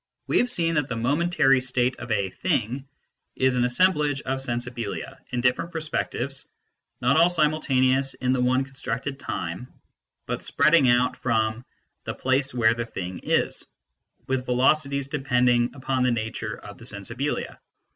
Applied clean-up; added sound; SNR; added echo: none; none; none; none.